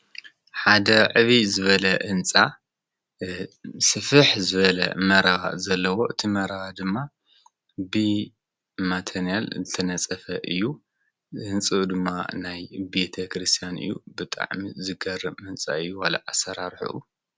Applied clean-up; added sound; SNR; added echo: none; none; none; none.